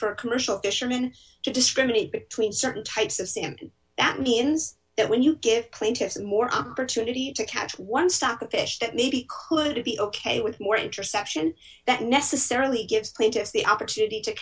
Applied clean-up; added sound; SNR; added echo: none; none; none; none.